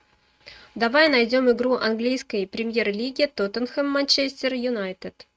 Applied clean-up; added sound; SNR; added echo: neural mask model RNNoise.